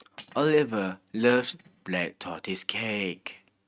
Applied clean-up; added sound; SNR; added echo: neural mask model RNNoise.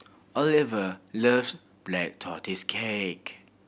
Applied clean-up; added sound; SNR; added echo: none; none; none; none.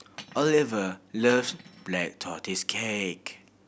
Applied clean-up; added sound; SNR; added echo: none; Cutlery, silverware; 19 dB; none.